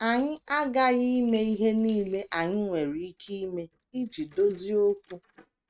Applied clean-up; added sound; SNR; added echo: neural mask model RNNoise.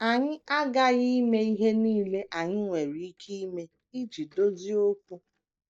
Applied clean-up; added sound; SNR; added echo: neural mask model DeepFilterNet 3.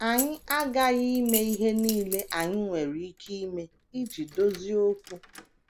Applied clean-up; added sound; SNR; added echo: none; Keys jangling; 8 dB; none.